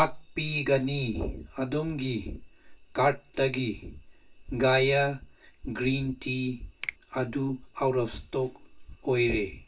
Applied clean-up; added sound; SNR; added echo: none; Finger snapping; 15 dB; reverberation time 0.2 s.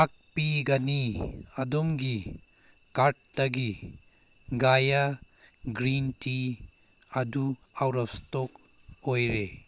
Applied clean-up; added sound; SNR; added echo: none; none; none; none.